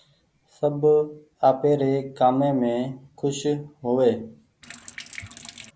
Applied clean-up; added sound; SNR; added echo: none; Sink (filling or washing); 17 dB; none.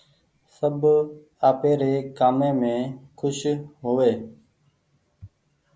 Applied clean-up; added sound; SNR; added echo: none; none; none; none.